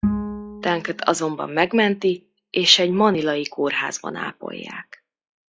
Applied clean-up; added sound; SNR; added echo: classical method log-MMSE.